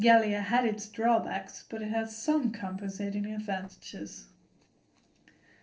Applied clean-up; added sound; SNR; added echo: neural separator model SepFormer DNS4.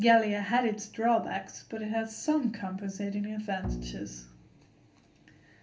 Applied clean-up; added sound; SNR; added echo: none; Bowed string instrument; 10 dB; reverberation time 0.3 s.